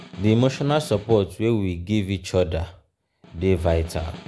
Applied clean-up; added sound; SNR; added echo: none; Snare drum; 20 dB; none.